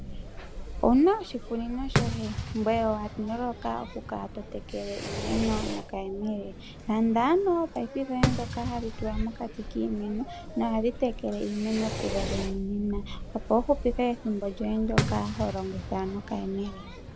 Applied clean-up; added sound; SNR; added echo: none; Fireworks; 5 dB; none.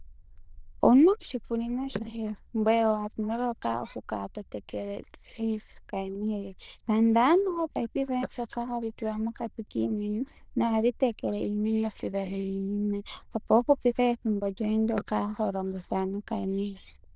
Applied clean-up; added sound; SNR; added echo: neural diffusion model UNIVERSE++.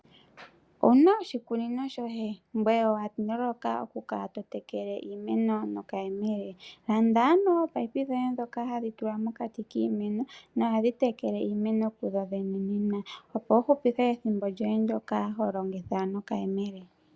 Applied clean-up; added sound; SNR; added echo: none; none; none; none.